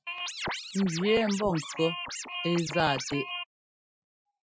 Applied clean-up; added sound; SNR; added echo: classical method Wiener filter.